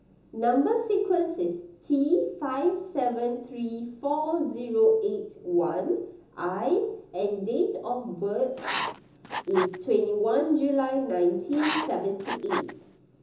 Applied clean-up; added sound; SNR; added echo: none; Writing; 6 dB; reverberation time 0.7 s.